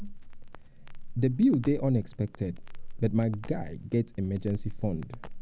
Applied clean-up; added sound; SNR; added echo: none; Crackle; 8 dB; none.